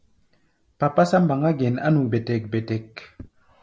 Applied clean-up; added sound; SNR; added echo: none; none; none; none.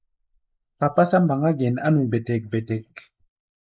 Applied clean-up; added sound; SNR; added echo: neural mask model Resemble Enhance denoiser.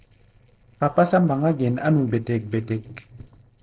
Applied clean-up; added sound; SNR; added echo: neural separator model SepFormer DNS4.